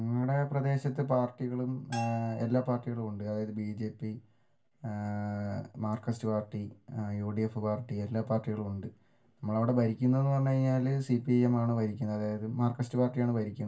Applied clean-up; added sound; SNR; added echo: none; Bell; 13 dB; reverberation time 0.2 s.